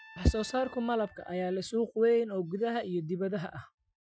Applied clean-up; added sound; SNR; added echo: classical method Wiener filter.